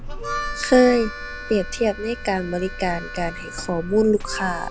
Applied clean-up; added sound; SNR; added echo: none; Harmonica + Buzz; 9 dB; none.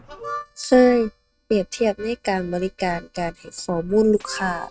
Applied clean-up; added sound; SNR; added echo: neural mask model RNNoise.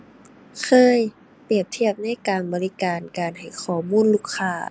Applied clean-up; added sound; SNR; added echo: none; none; none; none.